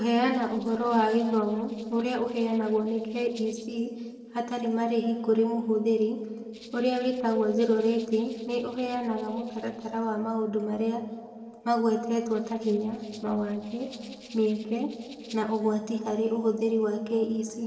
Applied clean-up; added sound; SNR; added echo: neural separator model SepFormer DNS4.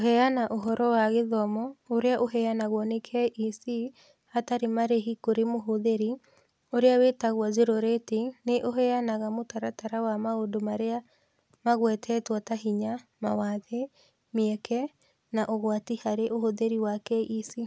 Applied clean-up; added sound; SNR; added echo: none; none; none; none.